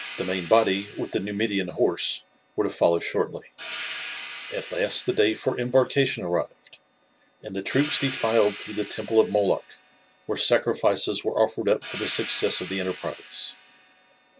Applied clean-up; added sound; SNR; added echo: none; Hi-hat; 13 dB; none.